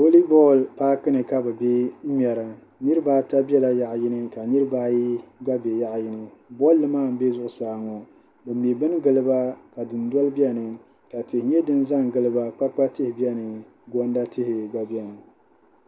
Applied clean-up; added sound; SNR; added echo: none; none; none; none.